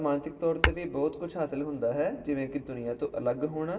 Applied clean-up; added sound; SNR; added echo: none; Tap / Hammer / Glass; 6 dB; reverberation time 1.5 s.